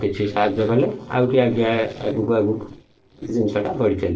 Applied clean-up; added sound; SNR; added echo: neural separator model SepFormer DNS4.